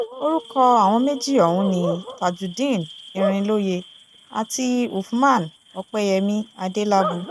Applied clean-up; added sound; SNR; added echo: neural mask model RNNoise.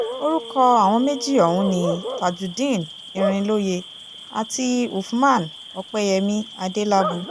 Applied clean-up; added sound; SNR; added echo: none; Bark / Cricket; 10 dB; none.